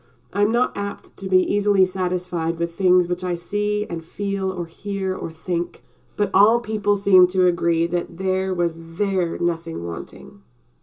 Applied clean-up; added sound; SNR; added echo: none; none; none; reverberation time 0.2 s.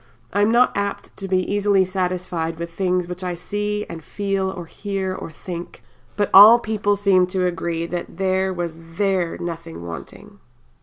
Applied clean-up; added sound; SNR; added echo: none; none; none; none.